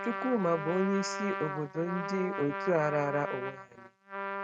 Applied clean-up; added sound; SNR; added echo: neural mask model RNNoise.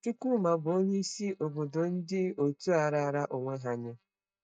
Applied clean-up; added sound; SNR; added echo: neural mask model DeepFilterNet 3.